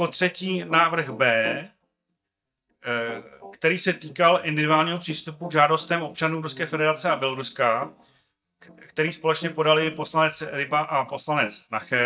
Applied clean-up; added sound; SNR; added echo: neural mask model DeepFilterNet 3.